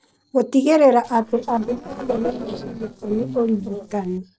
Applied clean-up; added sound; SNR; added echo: neural separator model SepFormer DNS4.